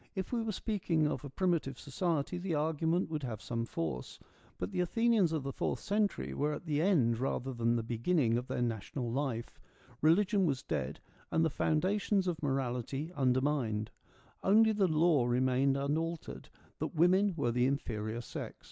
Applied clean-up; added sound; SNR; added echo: none; none; none; none.